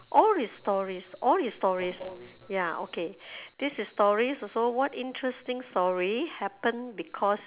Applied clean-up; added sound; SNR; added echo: none; none; none; none.